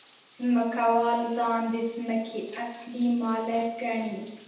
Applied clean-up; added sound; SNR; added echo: none; Bathtub (filling or washing); 20 dB; reverberation time 0.8 s.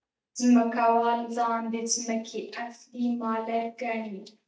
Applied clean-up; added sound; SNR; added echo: neural mask model DeepFilterNet 3.